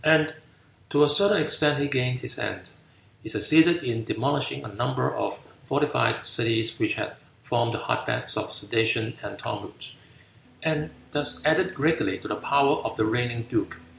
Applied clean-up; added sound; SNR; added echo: none; none; none; none.